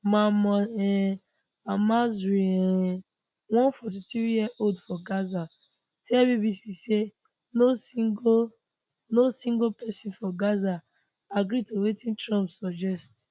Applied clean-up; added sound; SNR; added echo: none; none; none; none.